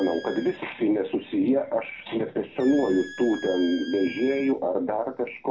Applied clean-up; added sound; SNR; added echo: none; Squeak; 19 dB; reverberation time 0.2 s.